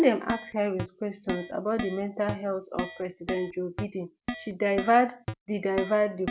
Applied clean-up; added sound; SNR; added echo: none; Keyboard (musical); 10 dB; none.